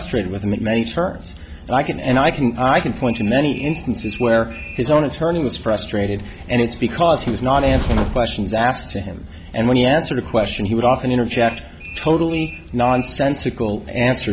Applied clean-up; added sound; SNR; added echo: none; Train; 12 dB; none.